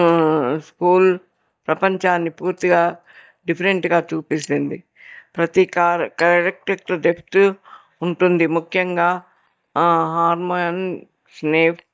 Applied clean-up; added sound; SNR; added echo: neural mask model DeepFilterNet 3.